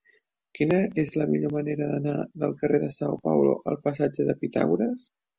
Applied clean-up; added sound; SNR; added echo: none; none; none; none.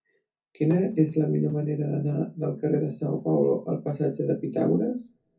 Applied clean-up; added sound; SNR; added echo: none; none; none; reverberation time 0.3 s.